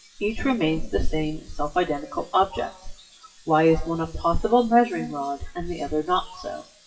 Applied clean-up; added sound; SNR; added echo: classical method WPE with log-MMSE.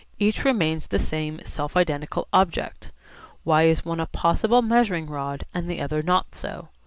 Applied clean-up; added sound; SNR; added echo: none; none; none; none.